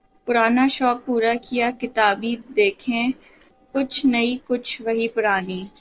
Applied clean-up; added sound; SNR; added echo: neural separator model SepFormer DNS4.